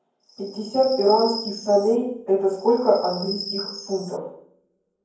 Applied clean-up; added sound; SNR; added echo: none; Chirp, tweet; 12 dB; reverberation time 0.9 s.